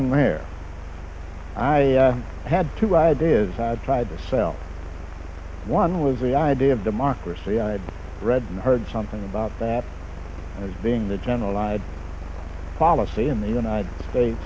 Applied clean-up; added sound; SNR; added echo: none; none; none; none.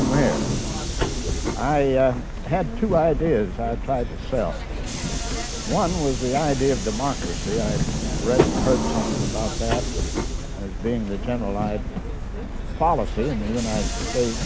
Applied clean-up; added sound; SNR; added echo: none; Subway, metro, underground; 2 dB; none.